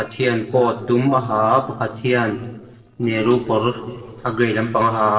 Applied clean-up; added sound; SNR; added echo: neural separator model SepFormer DNS4.